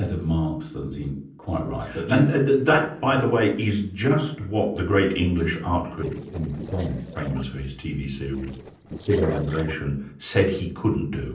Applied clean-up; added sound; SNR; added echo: neural separator model SepFormer DNS4.